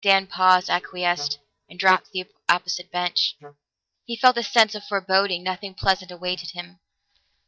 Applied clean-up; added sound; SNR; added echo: neural mask model DeepFilterNet 3.